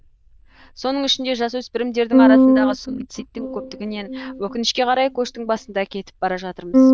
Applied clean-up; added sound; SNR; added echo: neural diffusion model UNIVERSE++.